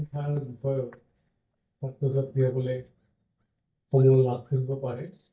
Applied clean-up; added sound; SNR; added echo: neural mask model DeepFilterNet 3.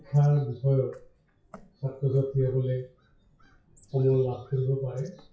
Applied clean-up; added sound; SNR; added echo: classical method WPE with log-MMSE.